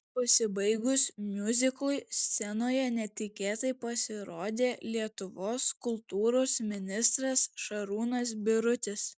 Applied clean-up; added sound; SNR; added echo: none; none; none; none.